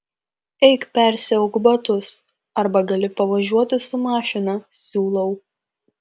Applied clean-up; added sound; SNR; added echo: none; none; none; none.